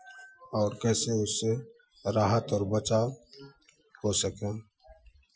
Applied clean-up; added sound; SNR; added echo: classical method Wiener filter.